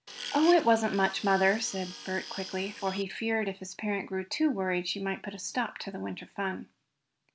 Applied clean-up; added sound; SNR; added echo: none; Tools; 13 dB; none.